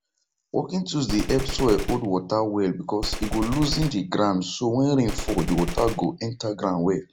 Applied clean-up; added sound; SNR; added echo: none; Gunshot, gunfire; 7 dB; none.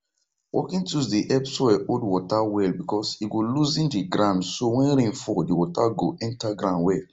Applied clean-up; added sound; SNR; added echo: none; none; none; none.